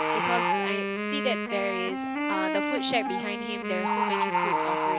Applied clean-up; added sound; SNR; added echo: none; Wind instrument, woodwind instrument + Bird; -5 dB; none.